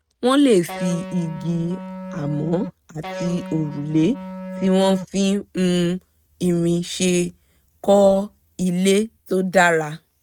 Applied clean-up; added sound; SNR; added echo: neural mask model RNNoise.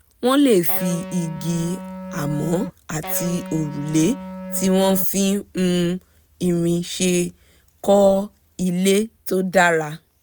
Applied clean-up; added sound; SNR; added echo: none; Electric guitar; 10 dB; none.